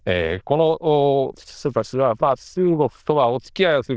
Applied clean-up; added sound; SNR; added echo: neural diffusion model UNIVERSE++.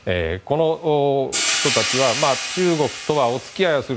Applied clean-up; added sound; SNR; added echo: none; Hi-hat; 6 dB; none.